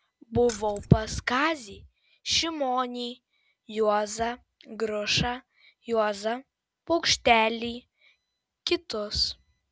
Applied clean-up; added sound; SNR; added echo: none; Keys jangling; 16 dB; none.